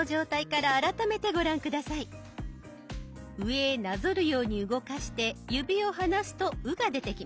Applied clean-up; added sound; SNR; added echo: none; none; none; none.